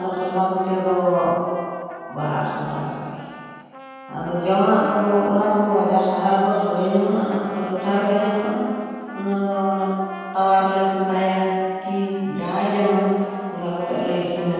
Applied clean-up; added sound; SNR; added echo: none; Trumpet; 18 dB; reverberation time 2.1 s.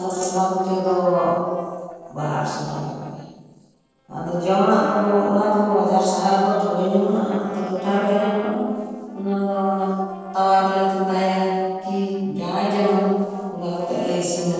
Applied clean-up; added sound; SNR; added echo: neural separator model SepFormer DNS4.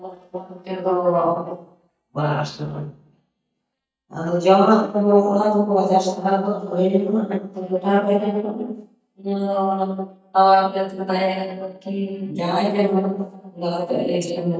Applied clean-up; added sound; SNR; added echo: neural mask model DeepFilterNet 3.